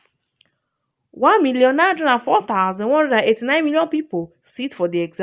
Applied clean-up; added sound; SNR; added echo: none; none; none; none.